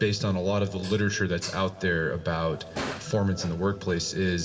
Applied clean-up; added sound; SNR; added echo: none; Dishes, pots, and pans; 15 dB; reverberation time 2.4 s.